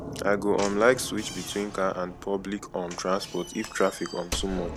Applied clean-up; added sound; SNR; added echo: none; Knock / Slam; 11 dB; none.